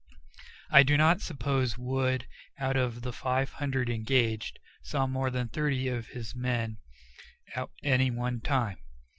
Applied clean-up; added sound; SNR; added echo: none; none; none; none.